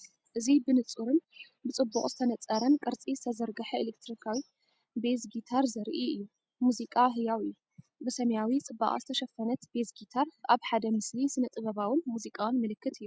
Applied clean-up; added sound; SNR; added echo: none; none; none; none.